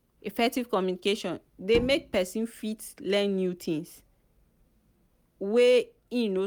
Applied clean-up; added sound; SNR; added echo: none; Bowed string instrument; 10 dB; none.